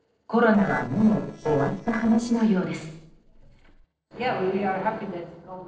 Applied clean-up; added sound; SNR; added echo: neural separator model SepFormer DNS4.